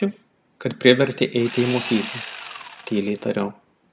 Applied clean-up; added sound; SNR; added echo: none; Sawing; 12 dB; none.